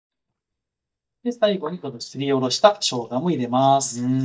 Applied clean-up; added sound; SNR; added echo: neural mask model DeepFilterNet 3.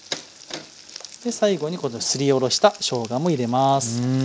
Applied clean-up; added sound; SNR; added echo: none; none; none; none.